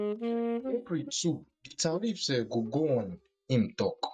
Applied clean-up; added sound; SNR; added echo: neural mask model DeepFilterNet 3.